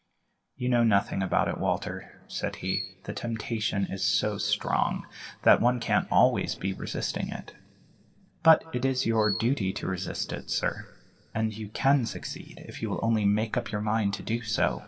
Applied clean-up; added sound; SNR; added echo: none; Chirp, tweet; 12 dB; reverberation time 2.1 s.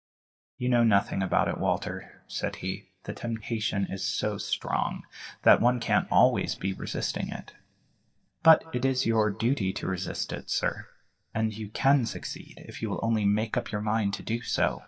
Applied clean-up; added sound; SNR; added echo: neural mask model DeepFilterNet 3.